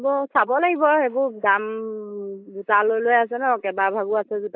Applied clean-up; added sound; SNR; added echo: neural mask model Resemble Enhance denoiser.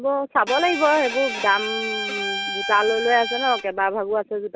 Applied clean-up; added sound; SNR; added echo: none; Bowed string instrument; 6 dB; none.